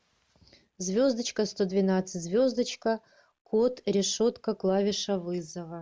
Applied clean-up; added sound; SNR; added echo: none; none; none; none.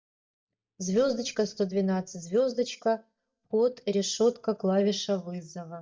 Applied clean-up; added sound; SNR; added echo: neural mask model DeepFilterNet 3.